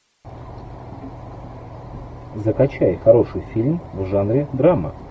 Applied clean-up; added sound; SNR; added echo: none; none; none; none.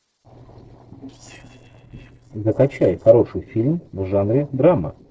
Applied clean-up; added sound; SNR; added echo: neural separator model SepFormer DNS4.